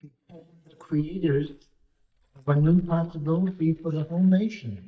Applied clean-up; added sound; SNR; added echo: neural mask model DeepFilterNet 3.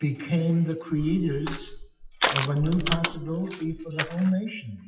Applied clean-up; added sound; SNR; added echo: classical method WPE with log-MMSE.